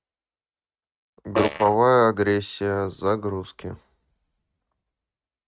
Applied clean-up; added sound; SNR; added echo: neural mask model RNNoise.